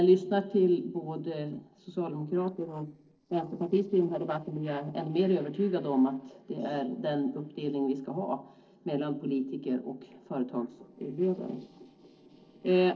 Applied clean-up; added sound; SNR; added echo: neural separator model SepFormer DNS4.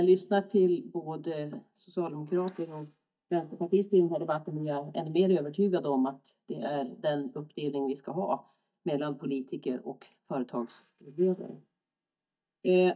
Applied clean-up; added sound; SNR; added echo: neural mask model DeepFilterNet 3.